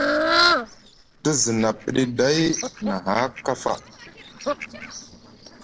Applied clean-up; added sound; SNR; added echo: neural separator model SepFormer DNS4.